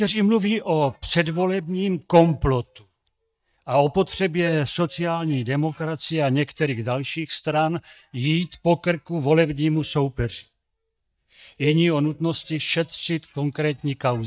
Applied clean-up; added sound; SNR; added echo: neural mask model DeepFilterNet 3.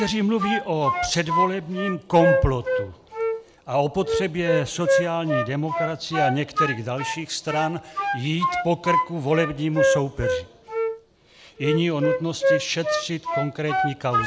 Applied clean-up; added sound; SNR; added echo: none; Wind instrument, woodwind instrument; 0 dB; none.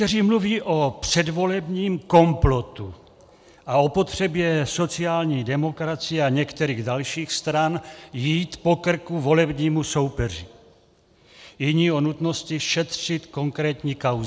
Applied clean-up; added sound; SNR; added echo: none; none; none; none.